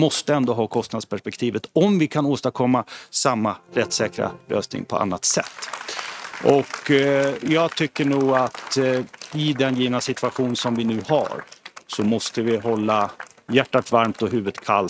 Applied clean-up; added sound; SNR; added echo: neural mask model RNNoise.